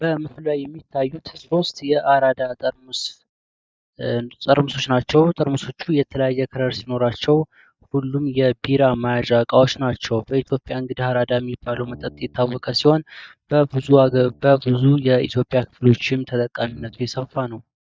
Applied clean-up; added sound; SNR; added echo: neural mask model DeepFilterNet 3.